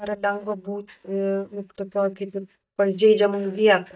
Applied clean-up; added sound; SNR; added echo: neural mask model DeepFilterNet 3.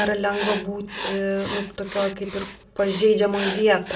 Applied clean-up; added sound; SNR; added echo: none; Writing; 11 dB; reverberation time 0.4 s.